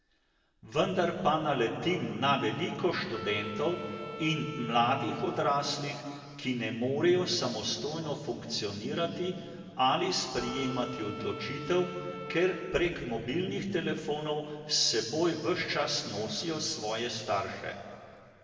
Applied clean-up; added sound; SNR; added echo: none; Wind instrument, woodwind instrument; 12 dB; reverberation time 2.2 s.